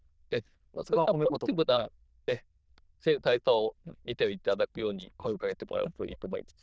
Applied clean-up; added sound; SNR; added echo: neural diffusion model UNIVERSE++.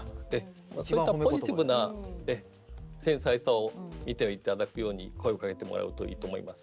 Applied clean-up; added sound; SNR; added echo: none; none; none; none.